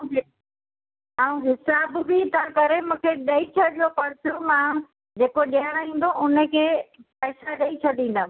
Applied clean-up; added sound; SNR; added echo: none; none; none; none.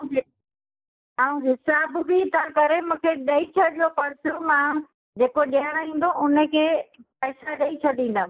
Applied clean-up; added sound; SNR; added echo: neural mask model Resemble Enhance denoiser.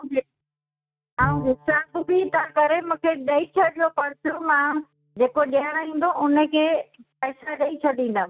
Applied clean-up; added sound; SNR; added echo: neural mask model RNNoise.